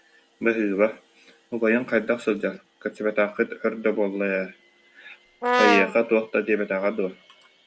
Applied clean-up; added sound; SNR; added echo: none; Brass instrument; -2 dB; none.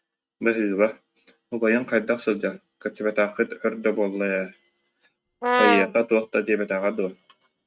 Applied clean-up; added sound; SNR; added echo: neural mask model RNNoise.